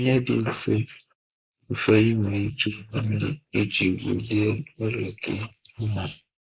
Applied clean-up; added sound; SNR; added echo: neural mask model Resemble Enhance denoiser.